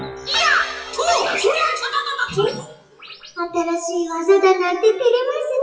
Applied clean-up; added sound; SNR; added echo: classical method WPE with log-MMSE.